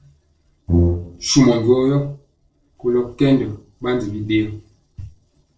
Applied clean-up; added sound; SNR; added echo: neural separator model SepFormer DNS4.